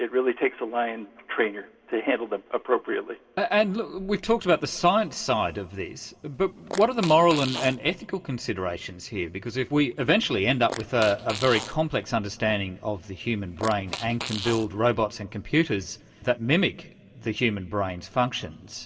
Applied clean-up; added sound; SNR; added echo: none; Fart; 11 dB; reverberation time 0.4 s.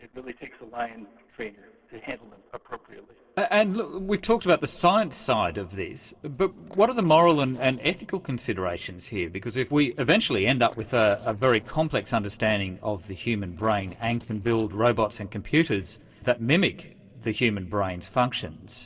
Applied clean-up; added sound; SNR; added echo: neural separator model SepFormer DNS4.